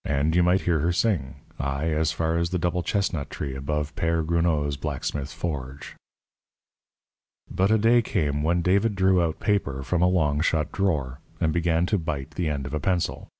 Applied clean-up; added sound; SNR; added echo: none; none; none; none.